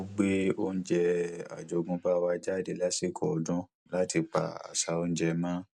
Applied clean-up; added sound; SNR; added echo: none; none; none; none.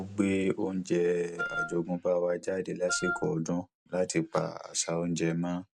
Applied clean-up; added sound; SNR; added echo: none; Wind instrument, woodwind instrument; 5 dB; none.